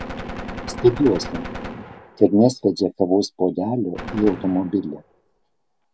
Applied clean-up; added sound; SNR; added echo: none; Gunshot, gunfire; 13 dB; none.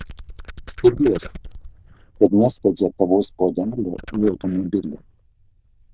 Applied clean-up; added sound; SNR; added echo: neural diffusion model UNIVERSE++.